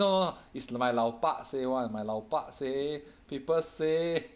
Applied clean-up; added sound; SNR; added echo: none; none; none; none.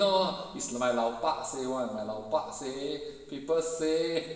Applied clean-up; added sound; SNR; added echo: none; none; none; reverberation time 1.3 s.